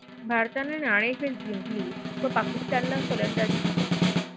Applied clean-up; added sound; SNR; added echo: none; Snare drum; 1 dB; none.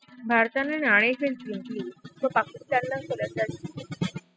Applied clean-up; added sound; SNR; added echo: classical method spectral subtraction.